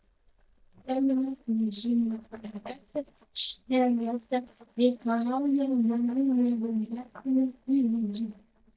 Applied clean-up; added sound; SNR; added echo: neural mask model DeepFilterNet 3.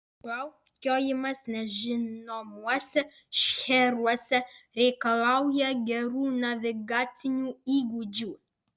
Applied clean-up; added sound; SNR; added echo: none; none; none; none.